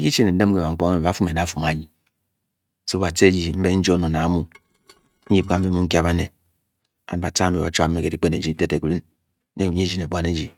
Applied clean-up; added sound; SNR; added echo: neural mask model RNNoise.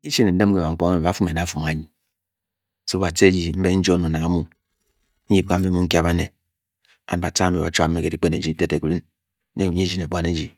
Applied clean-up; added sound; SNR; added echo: neural mask model DeepFilterNet 3.